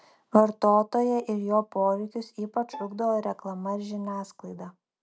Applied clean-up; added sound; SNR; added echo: none; Bowed string instrument; 20 dB; none.